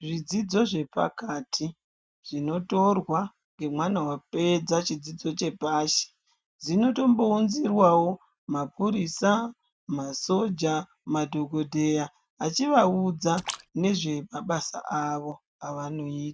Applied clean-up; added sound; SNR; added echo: neural mask model RNNoise.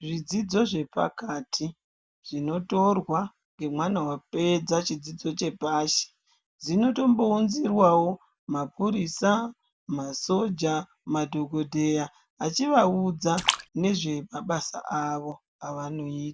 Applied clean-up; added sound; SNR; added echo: none; Splash, splatter; 8 dB; none.